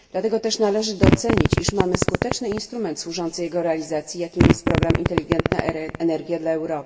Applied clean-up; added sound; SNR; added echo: none; Fart; -4 dB; reverberation time 2.0 s.